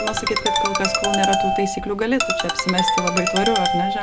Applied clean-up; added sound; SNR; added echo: none; Ringtone; -2 dB; none.